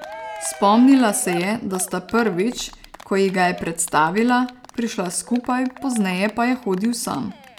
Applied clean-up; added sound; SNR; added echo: none; Cheering; 18 dB; none.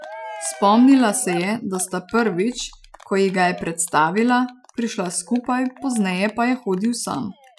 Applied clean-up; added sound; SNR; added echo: classical method Wiener filter.